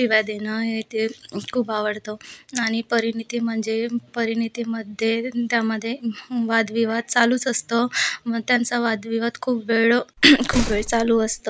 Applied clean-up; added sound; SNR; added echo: none; Slam; 7 dB; none.